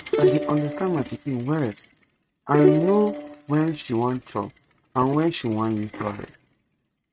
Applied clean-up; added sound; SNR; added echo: neural mask model RNNoise.